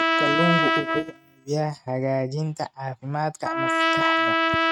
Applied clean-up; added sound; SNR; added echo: neural mask model RNNoise.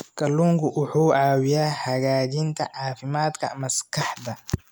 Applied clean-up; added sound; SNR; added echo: none; none; none; none.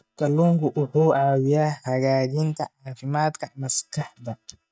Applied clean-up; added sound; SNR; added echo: neural mask model DeepFilterNet 3.